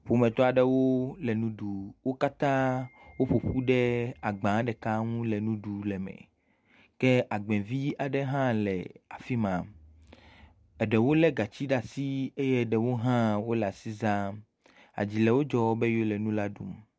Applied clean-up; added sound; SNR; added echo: none; none; none; none.